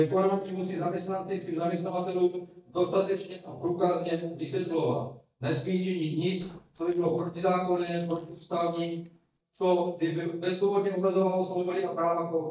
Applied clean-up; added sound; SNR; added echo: neural mask model DeepFilterNet 3.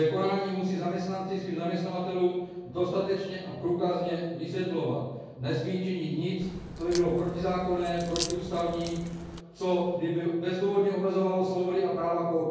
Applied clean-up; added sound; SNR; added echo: none; Crack; 11 dB; reverberation time 1.3 s.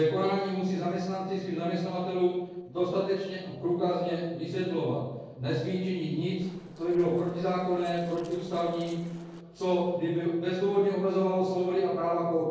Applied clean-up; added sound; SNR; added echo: neural separator model SepFormer DNS4.